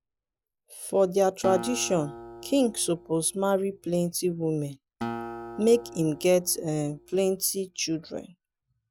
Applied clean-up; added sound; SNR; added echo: none; Acoustic guitar; 13 dB; none.